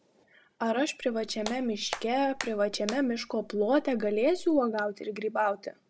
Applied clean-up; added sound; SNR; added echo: none; Hands; 13 dB; none.